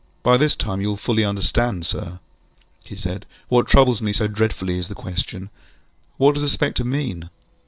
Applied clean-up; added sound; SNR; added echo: none; none; none; none.